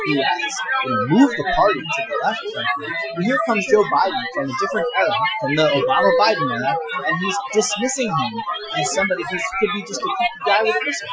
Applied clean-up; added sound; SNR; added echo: classical method Wiener filter.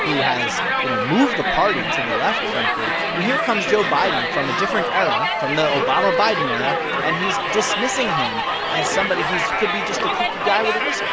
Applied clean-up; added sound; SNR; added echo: none; Crowd; -2 dB; none.